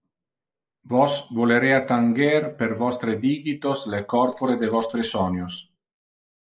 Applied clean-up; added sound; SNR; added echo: neural mask model Resemble Enhance denoiser.